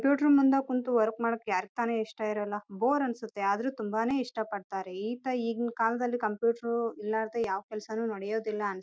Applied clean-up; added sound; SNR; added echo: none; none; none; none.